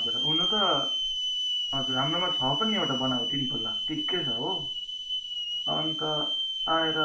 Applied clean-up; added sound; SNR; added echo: none; Hiss / Alarm; -3 dB; reverberation time 0.4 s.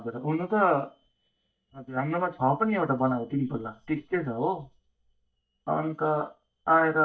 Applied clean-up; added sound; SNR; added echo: neural mask model DeepFilterNet 3.